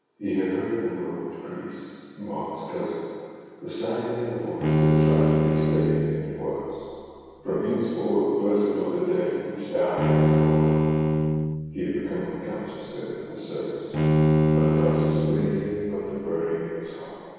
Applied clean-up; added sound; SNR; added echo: none; Bowed string instrument; -4 dB; reverberation time 2.2 s.